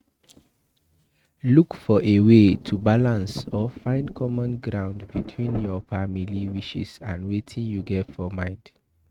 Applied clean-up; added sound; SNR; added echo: neural mask model RNNoise.